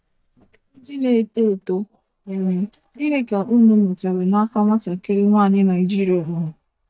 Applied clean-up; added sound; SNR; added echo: neural mask model DeepFilterNet 3.